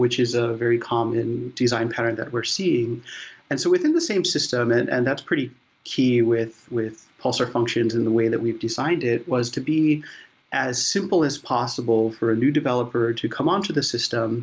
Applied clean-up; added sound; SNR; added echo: none; none; none; none.